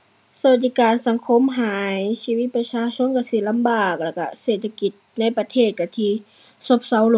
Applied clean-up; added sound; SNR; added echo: none; none; none; none.